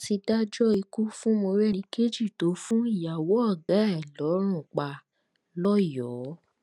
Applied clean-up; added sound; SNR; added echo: none; none; none; none.